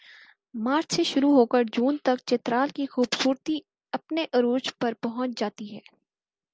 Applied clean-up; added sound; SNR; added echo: none; none; none; none.